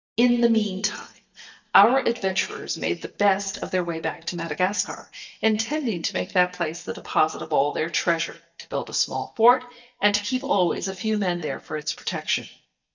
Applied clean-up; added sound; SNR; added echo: neural mask model DeepFilterNet 3.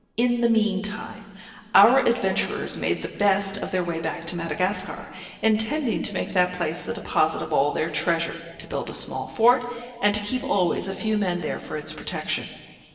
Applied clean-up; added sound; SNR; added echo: neural separator model SepFormer DNS4.